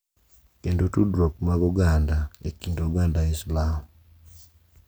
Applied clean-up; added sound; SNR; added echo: none; none; none; none.